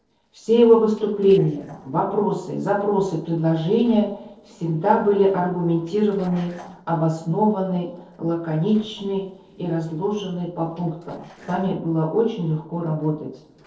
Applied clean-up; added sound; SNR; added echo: neural separator model SepFormer DNS4.